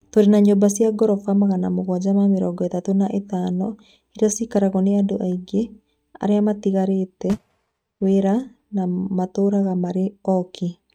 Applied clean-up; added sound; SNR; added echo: neural mask model RNNoise.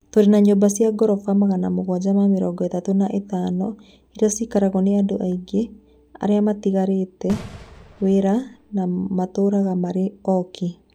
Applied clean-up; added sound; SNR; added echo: none; Fireworks; 17 dB; none.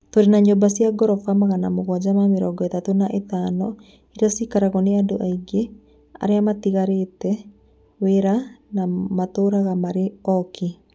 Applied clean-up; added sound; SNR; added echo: none; none; none; none.